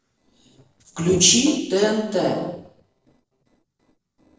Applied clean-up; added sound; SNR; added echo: neural separator model SepFormer DNS4.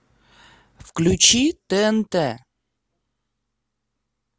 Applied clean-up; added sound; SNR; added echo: none; none; none; none.